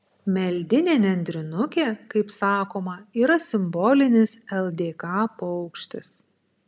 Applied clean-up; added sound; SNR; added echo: none; none; none; none.